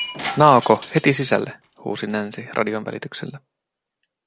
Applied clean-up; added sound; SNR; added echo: none; Shatter; 14 dB; none.